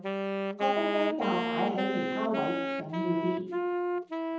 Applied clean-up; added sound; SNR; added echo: none; Wind instrument, woodwind instrument; -1 dB; reverberation time 0.9 s.